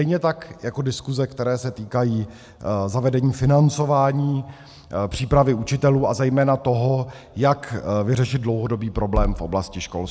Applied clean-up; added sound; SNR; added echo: none; none; none; none.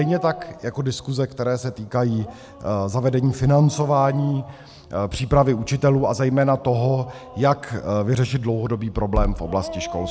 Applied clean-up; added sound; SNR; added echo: none; Dog; 18 dB; none.